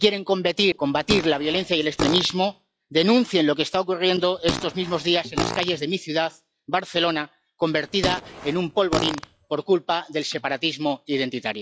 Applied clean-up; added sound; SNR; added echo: classical method log-MMSE.